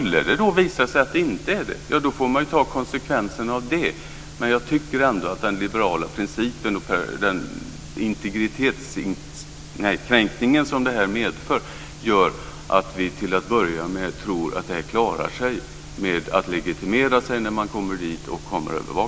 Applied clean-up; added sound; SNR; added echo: none; none; none; none.